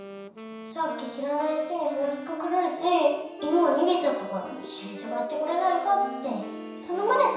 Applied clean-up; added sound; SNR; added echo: none; Wind instrument, woodwind instrument; 16 dB; reverberation time 0.7 s.